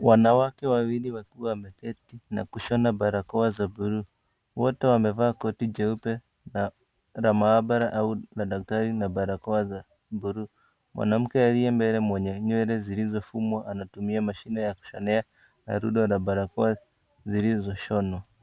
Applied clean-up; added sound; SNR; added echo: none; none; none; none.